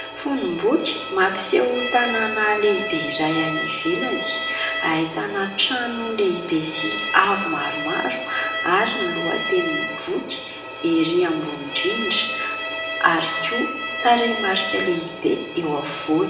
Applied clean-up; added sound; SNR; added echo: none; Bowed string instrument; 5 dB; reverberation time 0.9 s.